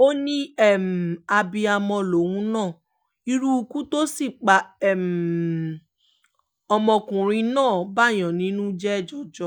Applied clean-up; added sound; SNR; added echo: none; none; none; none.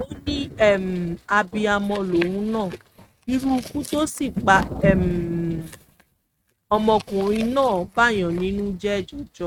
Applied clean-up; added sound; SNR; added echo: neural mask model RNNoise.